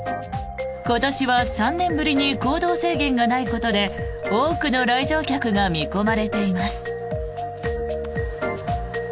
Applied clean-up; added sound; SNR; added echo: none; none; none; none.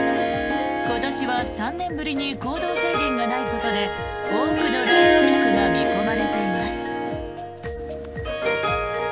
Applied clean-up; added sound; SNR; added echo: none; Harp; -5 dB; none.